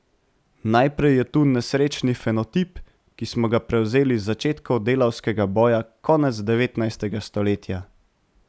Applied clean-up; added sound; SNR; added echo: none; none; none; none.